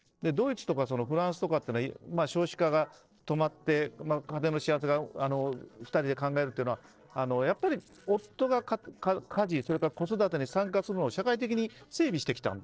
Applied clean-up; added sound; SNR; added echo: neural separator model SepFormer DNS4.